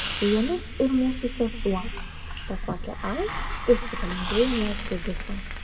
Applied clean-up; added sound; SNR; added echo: none; Hiss; 4 dB; reverberation time 0.9 s.